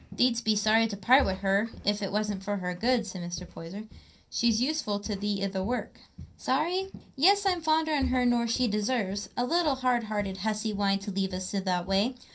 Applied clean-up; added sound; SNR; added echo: none; Walk, footsteps; 17 dB; reverberation time 0.3 s.